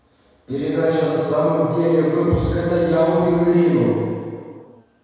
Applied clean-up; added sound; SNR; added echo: none; none; none; reverberation time 1.9 s.